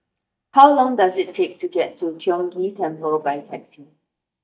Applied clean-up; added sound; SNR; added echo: neural mask model DeepFilterNet 3.